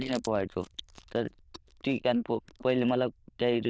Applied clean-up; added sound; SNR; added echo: neural diffusion model UNIVERSE++.